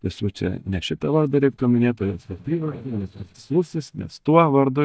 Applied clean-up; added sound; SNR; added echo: neural mask model DeepFilterNet 3.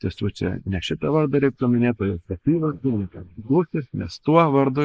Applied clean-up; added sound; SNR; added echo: neural mask model Resemble Enhance denoiser.